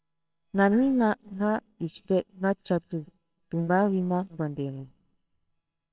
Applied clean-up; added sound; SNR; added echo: neural separator model SepFormer WHAMR!.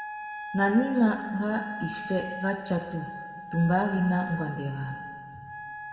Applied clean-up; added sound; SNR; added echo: none; Wind instrument, woodwind instrument; 10 dB; reverberation time 2.2 s.